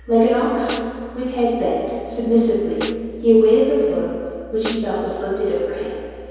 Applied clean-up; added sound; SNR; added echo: none; Snare drum; 17 dB; reverberation time 2.2 s.